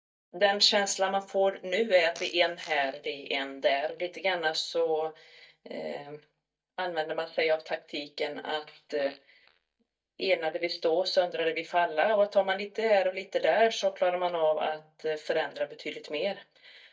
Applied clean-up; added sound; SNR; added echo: neural mask model DeepFilterNet 3.